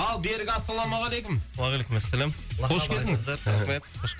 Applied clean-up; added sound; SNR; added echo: none; none; none; none.